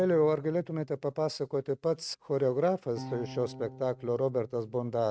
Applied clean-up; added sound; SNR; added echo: neural mask model RNNoise.